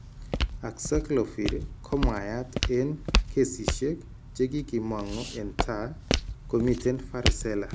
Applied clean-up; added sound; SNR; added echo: none; Walk, footsteps; 1 dB; none.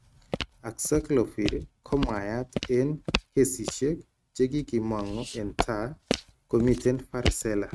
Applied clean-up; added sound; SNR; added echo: neural mask model RNNoise.